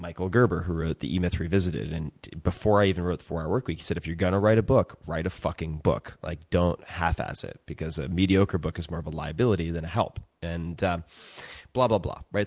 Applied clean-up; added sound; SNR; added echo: none; none; none; none.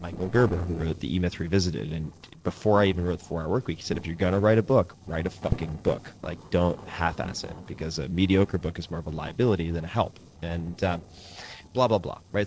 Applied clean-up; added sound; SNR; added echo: neural separator model SepFormer DNS4.